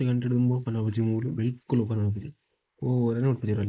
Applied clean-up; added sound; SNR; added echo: neural mask model Resemble Enhance denoiser.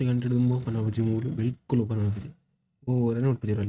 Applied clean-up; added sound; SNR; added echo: neural mask model RNNoise.